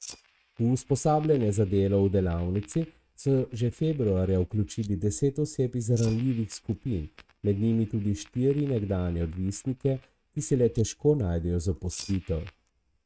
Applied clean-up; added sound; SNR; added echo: neural mask model RNNoise.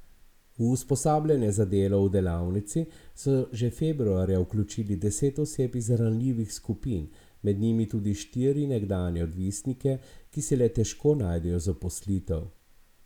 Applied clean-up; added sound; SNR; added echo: none; none; none; none.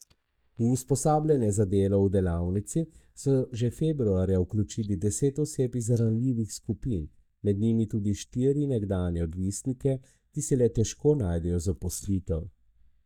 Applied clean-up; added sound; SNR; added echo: neural mask model DeepFilterNet 3.